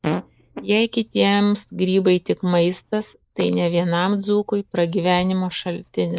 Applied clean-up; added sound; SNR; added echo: neural mask model Resemble Enhance denoiser.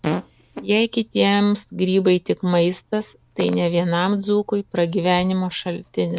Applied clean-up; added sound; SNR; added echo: none; Fart; 15 dB; none.